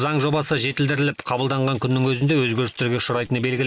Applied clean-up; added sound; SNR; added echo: neural mask model Resemble Enhance denoiser.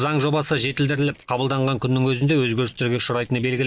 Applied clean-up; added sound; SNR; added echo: neural mask model DeepFilterNet 3.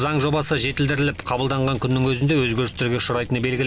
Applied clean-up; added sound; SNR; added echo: none; Vehicle; 17 dB; none.